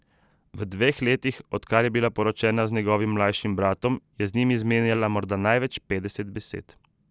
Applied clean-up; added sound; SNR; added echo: none; none; none; none.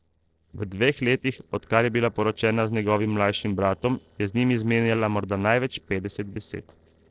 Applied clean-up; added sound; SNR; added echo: neural separator model SepFormer DNS4.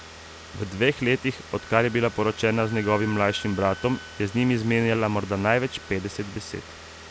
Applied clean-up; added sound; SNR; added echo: none; Car + Wind instrument, woodwind instrument; 16 dB; none.